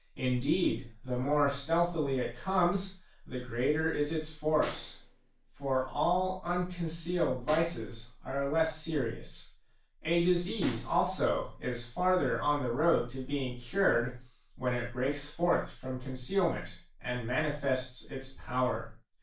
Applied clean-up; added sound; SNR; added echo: none; Snare drum; 18 dB; reverberation time 0.3 s.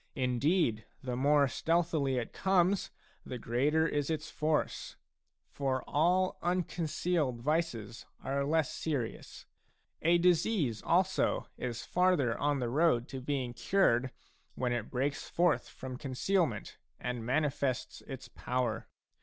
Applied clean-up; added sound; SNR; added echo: none; none; none; none.